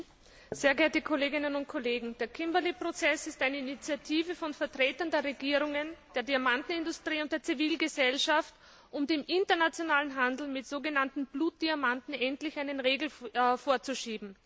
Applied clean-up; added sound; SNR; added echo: none; none; none; none.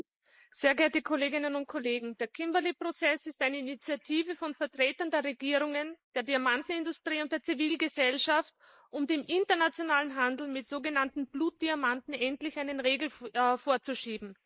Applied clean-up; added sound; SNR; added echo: neural mask model Resemble Enhance denoiser.